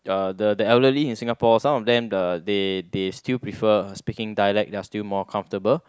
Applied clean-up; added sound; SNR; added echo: none; none; none; none.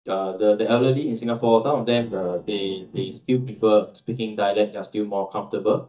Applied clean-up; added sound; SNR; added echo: neural mask model DeepFilterNet 3.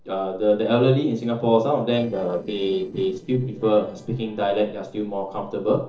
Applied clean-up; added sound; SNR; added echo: neural separator model SepFormer DNS4.